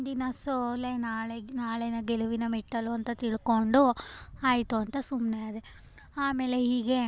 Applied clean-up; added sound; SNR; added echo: none; none; none; none.